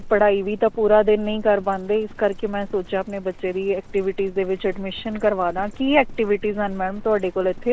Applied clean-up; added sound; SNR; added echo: none; Livestock, farm animals, working animals; 14 dB; none.